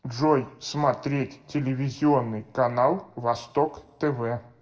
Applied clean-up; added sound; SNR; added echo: none; none; none; reverberation time 0.7 s.